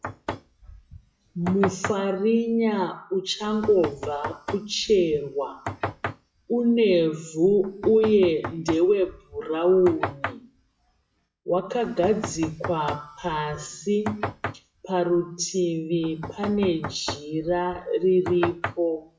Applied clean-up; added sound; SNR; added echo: classical method WPE with log-MMSE.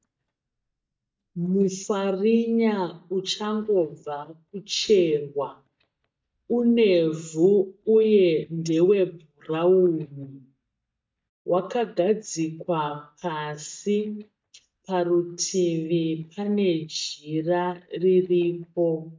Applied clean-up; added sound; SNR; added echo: neural mask model DeepFilterNet 3.